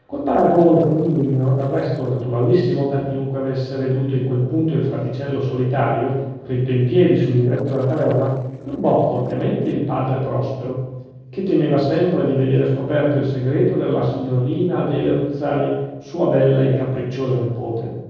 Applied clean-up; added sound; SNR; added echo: neural separator model SepFormer DNS4.